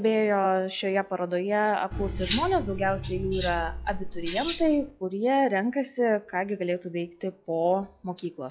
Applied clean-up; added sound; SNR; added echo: classical method log-MMSE.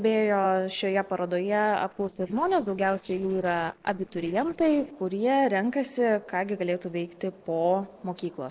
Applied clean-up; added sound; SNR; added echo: neural separator model SepFormer DNS4.